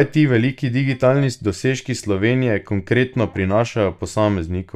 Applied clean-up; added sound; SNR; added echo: neural mask model DeepFilterNet 3.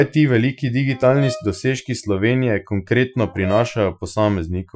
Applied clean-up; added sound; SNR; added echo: classical method Wiener filter.